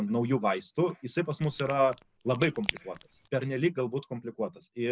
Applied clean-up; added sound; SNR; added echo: neural mask model Resemble Enhance denoiser.